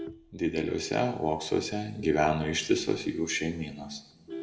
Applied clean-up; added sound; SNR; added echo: none; Vehicle horn, car horn, honking; 19 dB; reverberation time 1.2 s.